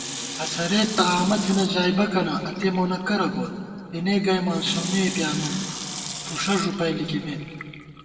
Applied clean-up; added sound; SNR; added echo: none; Sink (filling or washing) / Water tap, faucet; 10 dB; reverberation time 2.0 s.